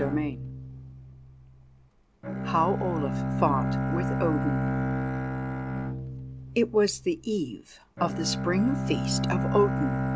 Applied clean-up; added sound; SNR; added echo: none; Bowed string instrument; 1 dB; none.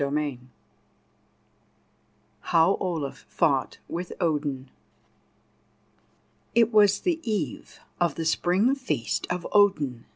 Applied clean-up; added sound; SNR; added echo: none; none; none; none.